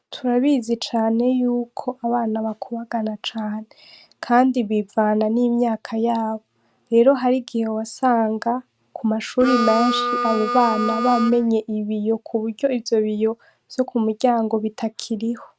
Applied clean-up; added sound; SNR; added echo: neural mask model RNNoise.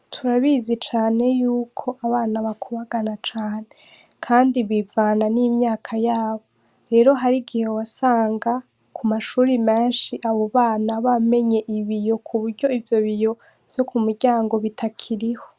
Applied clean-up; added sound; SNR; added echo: none; none; none; none.